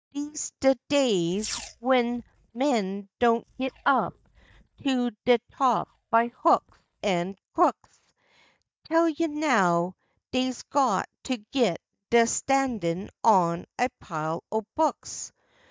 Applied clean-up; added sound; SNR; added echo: neural mask model DeepFilterNet 3.